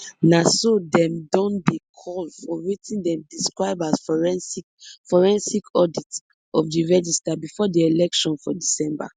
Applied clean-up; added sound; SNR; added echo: none; none; none; none.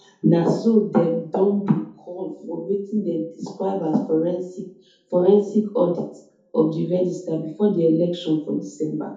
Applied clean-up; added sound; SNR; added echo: none; none; none; reverberation time 0.5 s.